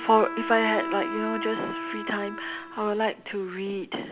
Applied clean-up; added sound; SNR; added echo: none; Bowed string instrument; 8 dB; none.